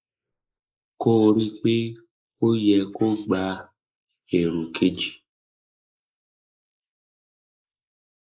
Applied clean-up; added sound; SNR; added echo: neural mask model Resemble Enhance denoiser.